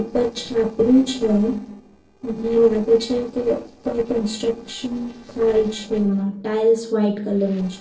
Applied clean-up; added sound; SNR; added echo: neural separator model SepFormer DNS4.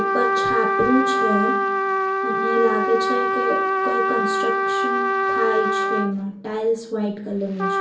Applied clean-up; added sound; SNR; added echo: none; Trumpet; -3 dB; reverberation time 0.3 s.